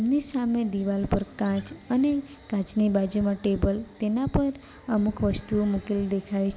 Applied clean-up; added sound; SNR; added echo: none; Acoustic guitar; 18 dB; none.